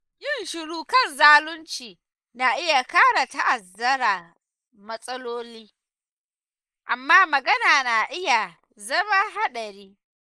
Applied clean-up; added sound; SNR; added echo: neural mask model Resemble Enhance denoiser.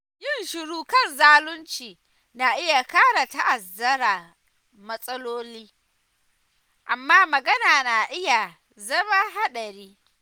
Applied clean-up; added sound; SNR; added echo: none; none; none; none.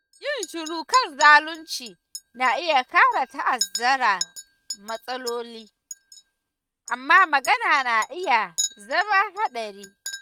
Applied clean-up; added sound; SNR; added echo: neural mask model RNNoise.